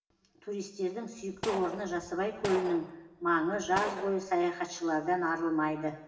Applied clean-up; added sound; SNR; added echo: none; Gunshot, gunfire; 10 dB; reverberation time 1.1 s.